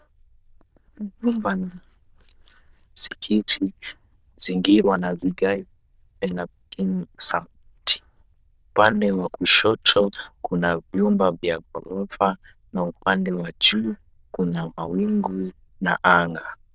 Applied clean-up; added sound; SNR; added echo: neural diffusion model UNIVERSE++.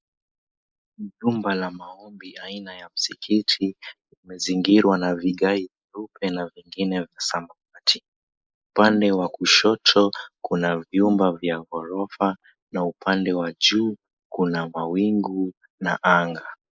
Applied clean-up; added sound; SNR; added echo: neural mask model Resemble Enhance denoiser.